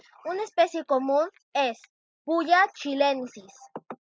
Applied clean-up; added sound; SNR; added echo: neural mask model Resemble Enhance denoiser.